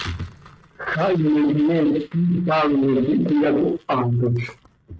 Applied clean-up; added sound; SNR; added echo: neural mask model RNNoise.